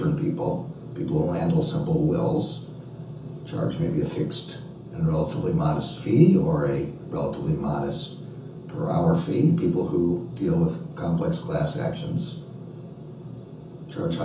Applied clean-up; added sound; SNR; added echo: none; none; none; reverberation time 0.6 s.